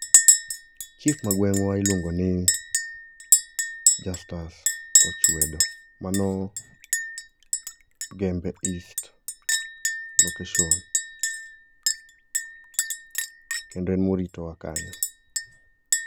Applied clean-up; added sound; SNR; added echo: none; Chink, clink; -5 dB; none.